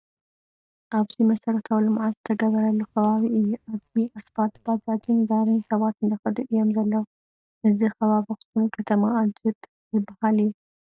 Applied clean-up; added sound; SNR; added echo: neural mask model DeepFilterNet 3.